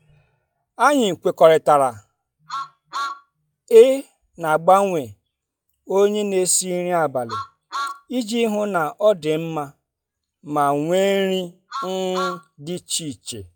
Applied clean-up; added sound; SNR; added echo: classical method log-MMSE.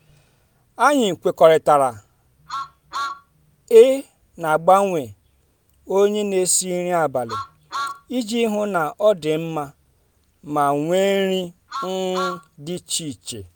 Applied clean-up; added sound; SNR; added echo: none; Truck; 12 dB; none.